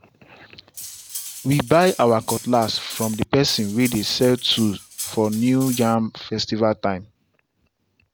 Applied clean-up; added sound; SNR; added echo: none; Cutlery, silverware; 13 dB; none.